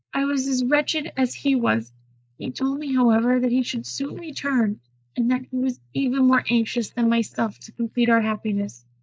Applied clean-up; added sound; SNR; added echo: neural mask model Resemble Enhance denoiser.